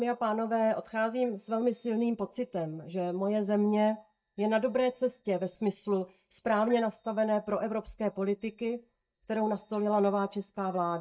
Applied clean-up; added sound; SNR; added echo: neural mask model DeepFilterNet 3.